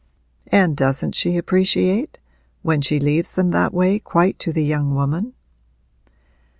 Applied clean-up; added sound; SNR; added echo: none; none; none; none.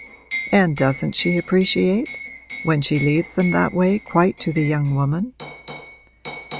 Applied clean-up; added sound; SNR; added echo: none; Liquid; 13 dB; none.